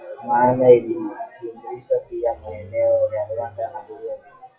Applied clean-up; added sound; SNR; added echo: classical method WPE with log-MMSE.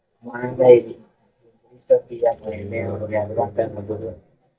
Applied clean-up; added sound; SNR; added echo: neural mask model DeepFilterNet 3.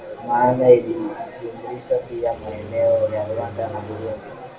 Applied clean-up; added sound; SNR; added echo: none; Engine starting; 16 dB; reverberation time 0.2 s.